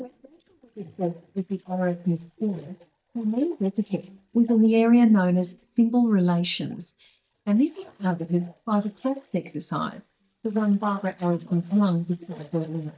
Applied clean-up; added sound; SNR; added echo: neural mask model DeepFilterNet 3.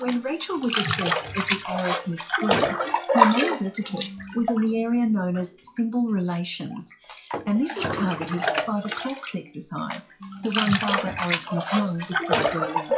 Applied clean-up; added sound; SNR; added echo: classical method WPE with log-MMSE.